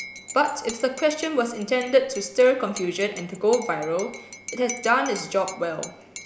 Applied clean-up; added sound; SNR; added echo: none; Cutlery, silverware / Dishes, pots, and pans / Chink, clink; 16 dB; none.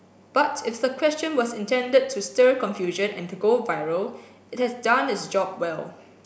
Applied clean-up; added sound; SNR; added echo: none; none; none; none.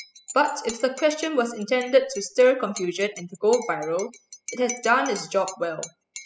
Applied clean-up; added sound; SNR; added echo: classical method spectral subtraction.